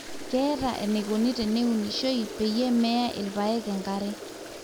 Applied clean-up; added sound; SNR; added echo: none; Toilet flush; 12 dB; none.